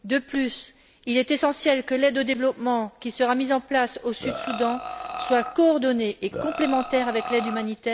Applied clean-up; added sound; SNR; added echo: none; Burping, eructation; 8 dB; none.